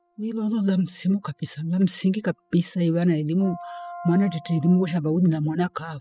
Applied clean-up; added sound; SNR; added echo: classical method spectral subtraction.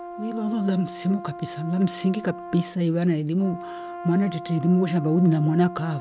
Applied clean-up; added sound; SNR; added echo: none; Brass instrument; 14 dB; none.